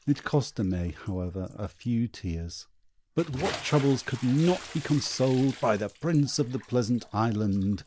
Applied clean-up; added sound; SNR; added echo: none; Bathtub (filling or washing) / Splash, splatter; 17 dB; none.